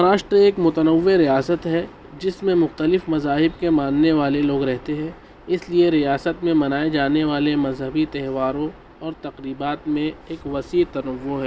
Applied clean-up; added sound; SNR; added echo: none; none; none; none.